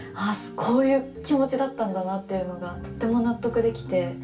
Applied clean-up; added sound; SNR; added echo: none; none; none; reverberation time 0.3 s.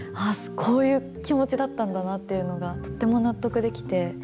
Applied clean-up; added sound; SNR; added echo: none; none; none; none.